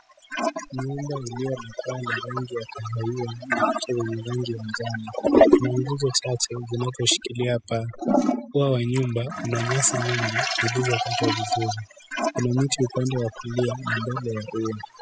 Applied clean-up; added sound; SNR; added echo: classical method spectral subtraction.